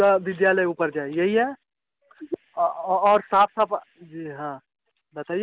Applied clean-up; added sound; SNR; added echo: none; none; none; none.